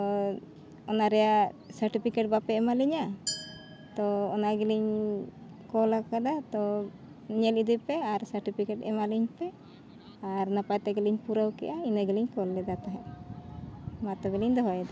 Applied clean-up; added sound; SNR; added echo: none; Glass; 15 dB; none.